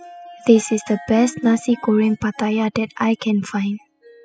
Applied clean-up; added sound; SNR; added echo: classical method spectral subtraction.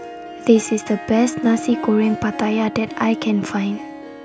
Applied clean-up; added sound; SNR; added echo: none; Harp; 11 dB; none.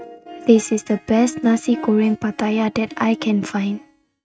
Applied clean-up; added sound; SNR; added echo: neural mask model RNNoise.